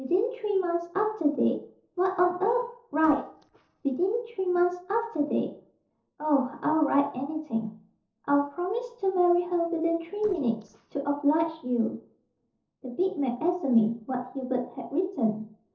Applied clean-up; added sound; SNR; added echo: neural separator model SepFormer DNS4.